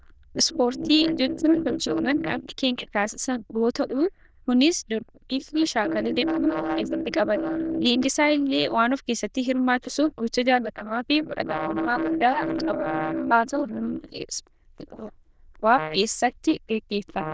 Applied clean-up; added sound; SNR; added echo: neural diffusion model UNIVERSE++.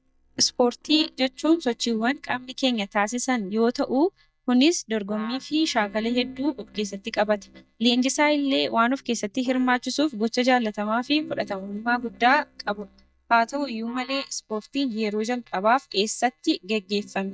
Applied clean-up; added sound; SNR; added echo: neural mask model DeepFilterNet 3.